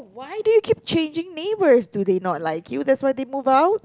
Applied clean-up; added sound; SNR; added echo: none; none; none; none.